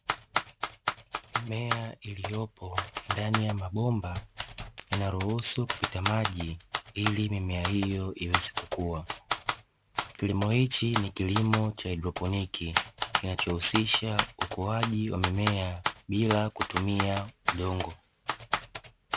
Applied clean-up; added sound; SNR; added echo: none; Typewriter; 2 dB; none.